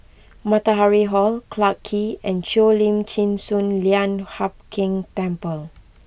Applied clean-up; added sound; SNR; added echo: none; none; none; none.